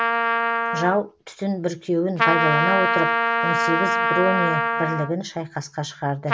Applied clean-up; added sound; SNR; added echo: none; Trumpet; -3 dB; none.